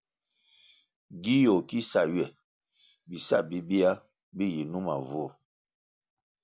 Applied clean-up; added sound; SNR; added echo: none; none; none; none.